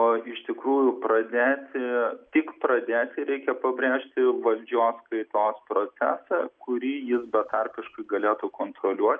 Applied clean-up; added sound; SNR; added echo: none; none; none; none.